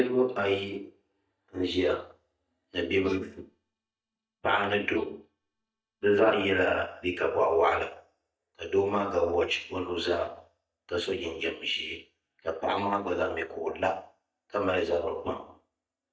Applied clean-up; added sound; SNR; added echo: neural mask model DeepFilterNet 3.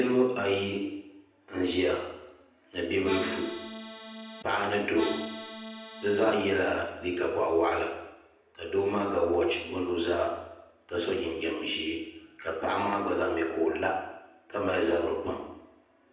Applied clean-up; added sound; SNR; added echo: none; Accordion; 8 dB; reverberation time 0.9 s.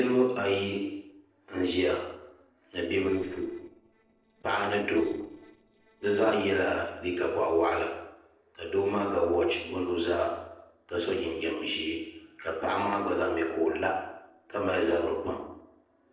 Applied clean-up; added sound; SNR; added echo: neural separator model SepFormer DNS4.